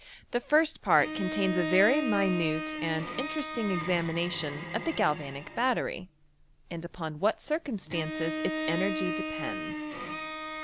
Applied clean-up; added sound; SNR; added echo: none; Bowed string instrument; 6 dB; none.